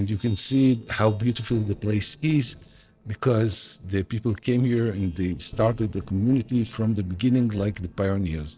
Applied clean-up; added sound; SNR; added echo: neural separator model SepFormer DNS4.